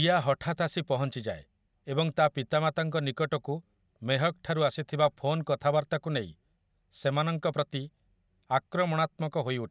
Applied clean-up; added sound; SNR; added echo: none; none; none; none.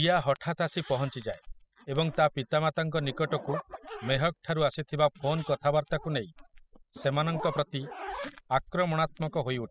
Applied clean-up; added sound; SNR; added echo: classical method spectral subtraction.